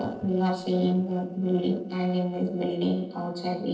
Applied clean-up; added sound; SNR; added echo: neural separator model SepFormer DNS4.